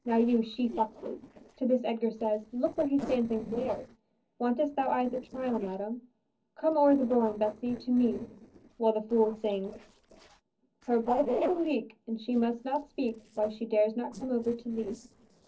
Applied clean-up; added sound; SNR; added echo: neural separator model SepFormer DNS4.